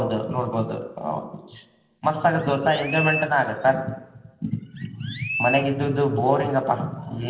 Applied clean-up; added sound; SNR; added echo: none; Chirp, tweet; 7 dB; reverberation time 1.6 s.